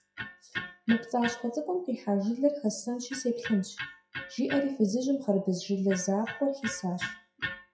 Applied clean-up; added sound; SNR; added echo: classical method WPE with log-MMSE.